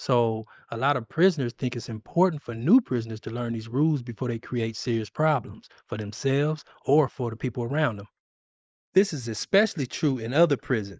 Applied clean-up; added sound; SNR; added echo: neural mask model Resemble Enhance denoiser.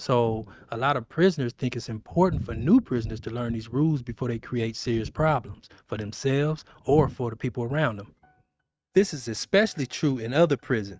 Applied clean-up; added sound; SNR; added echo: neural mask model RNNoise.